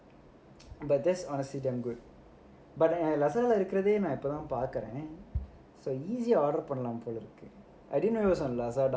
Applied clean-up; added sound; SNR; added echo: none; none; none; none.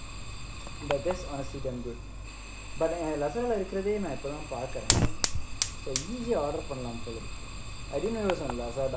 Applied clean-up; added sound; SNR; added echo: none; Fire; 1 dB; none.